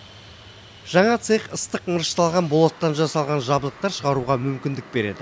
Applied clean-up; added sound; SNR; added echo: none; none; none; none.